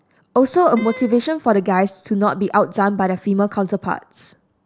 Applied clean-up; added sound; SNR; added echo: none; Wind instrument, woodwind instrument; 18 dB; none.